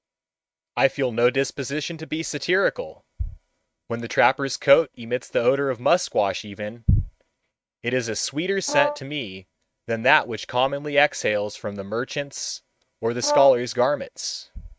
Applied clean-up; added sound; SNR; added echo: neural mask model RNNoise.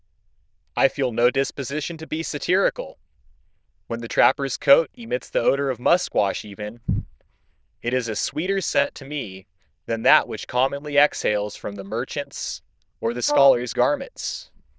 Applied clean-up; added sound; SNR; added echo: neural diffusion model UNIVERSE++.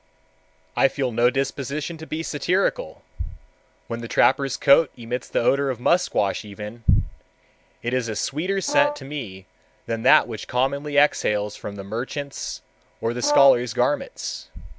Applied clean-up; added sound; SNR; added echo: none; Brass instrument; 4 dB; none.